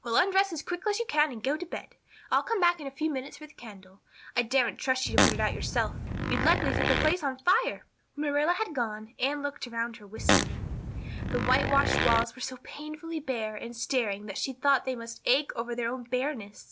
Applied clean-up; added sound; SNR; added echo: none; Fart; -2 dB; none.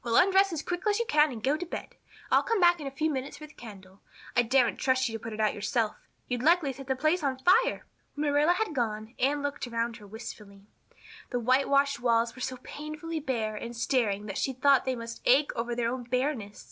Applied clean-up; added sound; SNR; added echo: none; none; none; none.